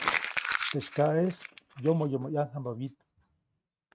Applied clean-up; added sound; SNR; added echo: neural mask model RNNoise.